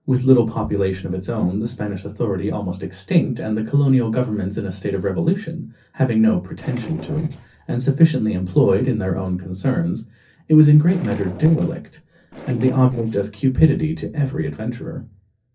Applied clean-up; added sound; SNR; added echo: neural separator model SepFormer DNS4.